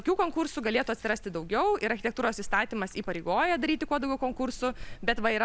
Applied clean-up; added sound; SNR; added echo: none; Chewing, mastication; 12 dB; none.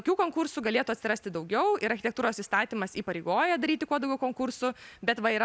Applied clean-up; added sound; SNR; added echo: none; none; none; none.